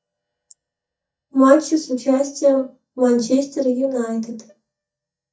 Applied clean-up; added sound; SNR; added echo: neural mask model DeepFilterNet 3.